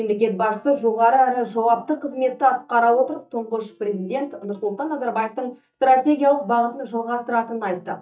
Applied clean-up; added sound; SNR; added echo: neural mask model DeepFilterNet 3.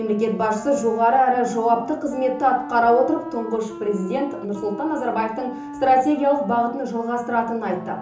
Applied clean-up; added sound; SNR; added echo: none; Wind instrument, woodwind instrument; 14 dB; reverberation time 0.6 s.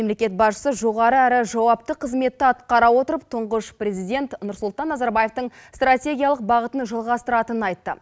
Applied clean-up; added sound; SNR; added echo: none; none; none; none.